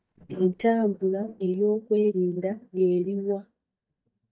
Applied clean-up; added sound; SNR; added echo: neural mask model DeepFilterNet 3.